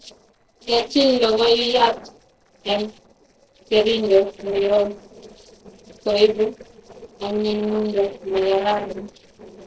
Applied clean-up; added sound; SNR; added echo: neural separator model SepFormer DNS4.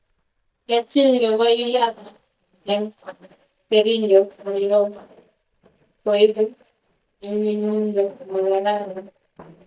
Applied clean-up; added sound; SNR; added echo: neural mask model DeepFilterNet 3.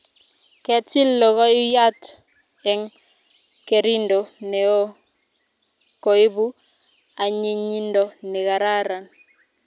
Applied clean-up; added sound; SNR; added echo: none; none; none; none.